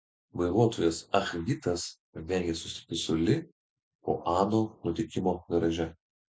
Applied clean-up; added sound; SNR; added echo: none; none; none; none.